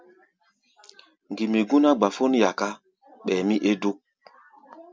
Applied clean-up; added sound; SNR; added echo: none; none; none; none.